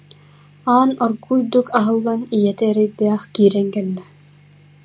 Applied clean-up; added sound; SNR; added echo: none; none; none; none.